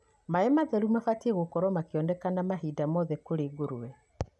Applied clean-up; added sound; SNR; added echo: none; none; none; none.